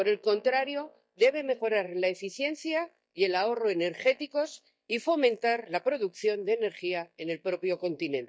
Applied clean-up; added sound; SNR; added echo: neural mask model DeepFilterNet 3.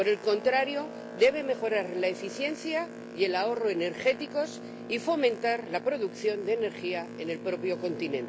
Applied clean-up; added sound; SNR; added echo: none; Boat, Water vehicle; 12 dB; none.